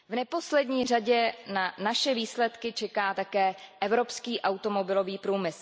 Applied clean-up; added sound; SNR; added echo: none; none; none; none.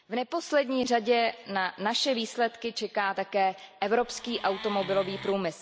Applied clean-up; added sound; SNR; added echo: none; Wood; 13 dB; none.